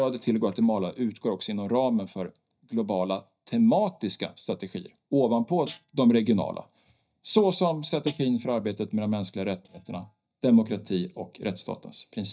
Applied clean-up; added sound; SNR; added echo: neural mask model DeepFilterNet 3.